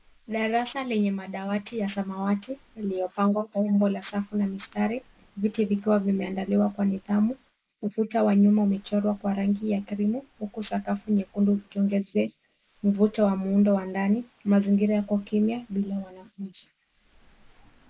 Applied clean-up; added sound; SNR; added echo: neural mask model Resemble Enhance denoiser.